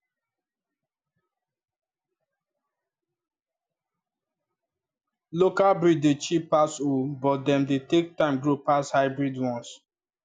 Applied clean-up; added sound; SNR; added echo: none; none; none; none.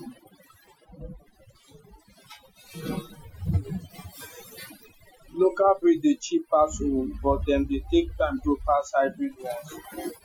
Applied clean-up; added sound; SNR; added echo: classical method Wiener filter.